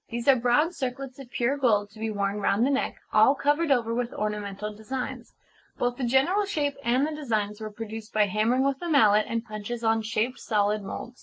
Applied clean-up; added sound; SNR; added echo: neural mask model Resemble Enhance denoiser.